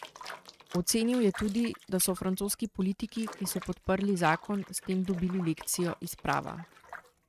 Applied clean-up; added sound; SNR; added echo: neural mask model RNNoise.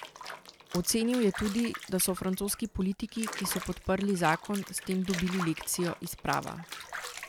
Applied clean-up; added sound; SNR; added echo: none; Bathtub (filling or washing) / Water; 11 dB; none.